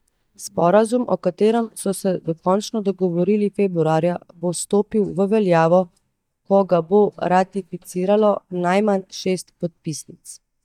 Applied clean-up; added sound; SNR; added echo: neural mask model DeepFilterNet 3.